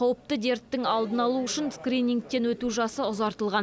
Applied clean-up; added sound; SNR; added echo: none; none; none; none.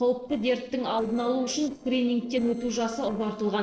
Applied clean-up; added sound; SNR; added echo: neural separator model SepFormer DNS4.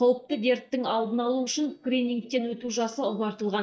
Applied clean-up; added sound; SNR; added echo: neural mask model DeepFilterNet 3.